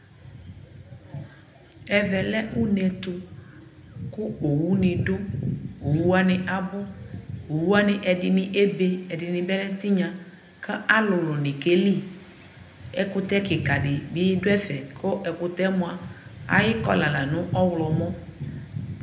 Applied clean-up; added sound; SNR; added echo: none; none; none; reverberation time 0.7 s.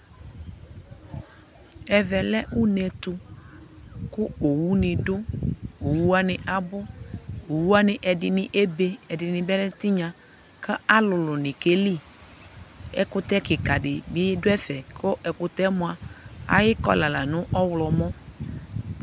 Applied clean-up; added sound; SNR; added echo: none; none; none; none.